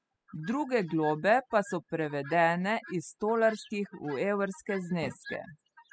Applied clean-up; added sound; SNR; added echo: classical method spectral subtraction.